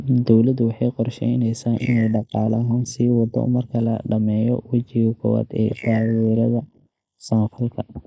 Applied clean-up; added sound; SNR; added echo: neural mask model Resemble Enhance denoiser.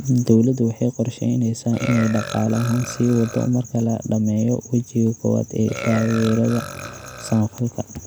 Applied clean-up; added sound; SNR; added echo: none; Burping, eructation; 15 dB; none.